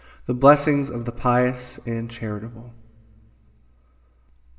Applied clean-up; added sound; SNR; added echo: none; none; none; reverberation time 2.1 s.